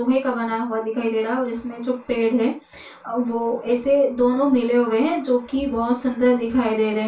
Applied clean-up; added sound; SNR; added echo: none; none; none; reverberation time 0.3 s.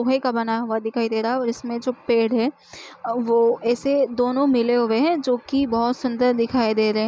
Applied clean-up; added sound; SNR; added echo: none; none; none; none.